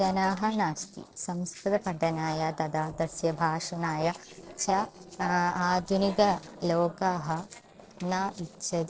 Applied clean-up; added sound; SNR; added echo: neural separator model SepFormer DNS4.